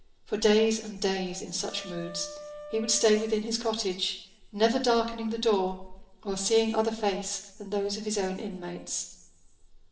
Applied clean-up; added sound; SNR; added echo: none; Wind instrument, woodwind instrument; 17 dB; reverberation time 0.7 s.